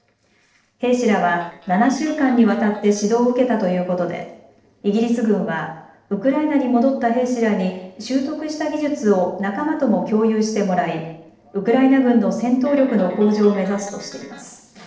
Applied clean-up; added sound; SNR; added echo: neural separator model SepFormer DNS4.